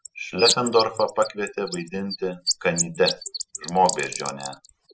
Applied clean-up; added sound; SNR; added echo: classical method spectral subtraction.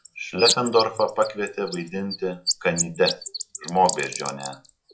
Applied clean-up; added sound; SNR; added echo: classical method log-MMSE.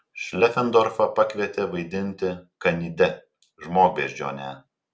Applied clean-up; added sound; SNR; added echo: none; none; none; none.